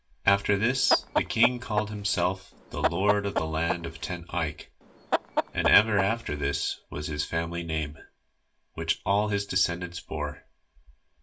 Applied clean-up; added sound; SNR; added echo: none; Chicken, rooster; 3 dB; reverberation time 0.1 s.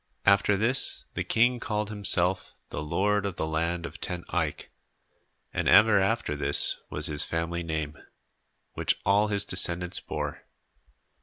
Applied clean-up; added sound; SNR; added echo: none; none; none; none.